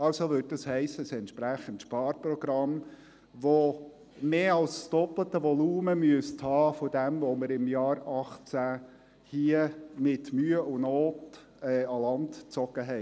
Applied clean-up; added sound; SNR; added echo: none; none; none; none.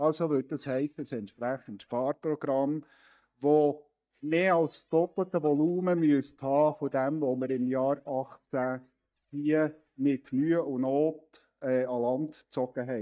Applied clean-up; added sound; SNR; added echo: neural mask model DeepFilterNet 3.